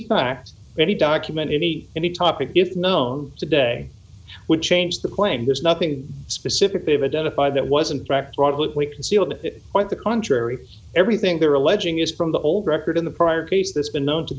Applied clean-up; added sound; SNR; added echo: none; none; none; none.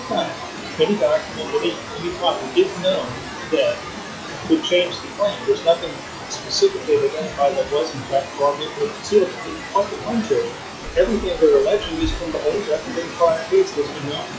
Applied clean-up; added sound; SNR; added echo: classical method log-MMSE.